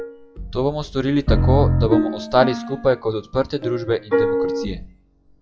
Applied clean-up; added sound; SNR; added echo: classical method WPE with log-MMSE.